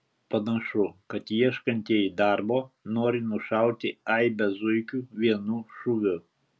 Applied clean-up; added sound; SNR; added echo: none; none; none; none.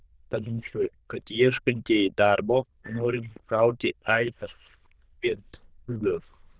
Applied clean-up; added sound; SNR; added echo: neural diffusion model UNIVERSE++.